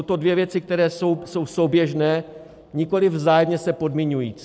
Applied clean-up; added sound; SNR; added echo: none; none; none; none.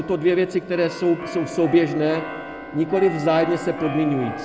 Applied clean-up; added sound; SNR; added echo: none; Keyboard (musical); 11 dB; reverberation time 0.7 s.